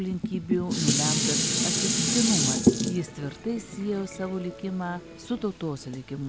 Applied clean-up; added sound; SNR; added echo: none; Dishes, pots, and pans; -3 dB; none.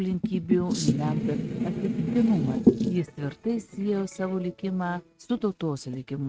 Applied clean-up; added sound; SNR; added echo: neural mask model RNNoise.